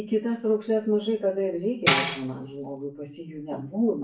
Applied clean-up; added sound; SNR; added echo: none; Tambourine; 2 dB; reverberation time 0.3 s.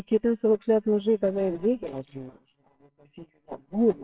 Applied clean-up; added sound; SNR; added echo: neural separator model SepFormer WHAMR!.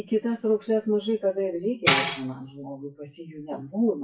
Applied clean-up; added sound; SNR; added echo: classical method WPE with log-MMSE.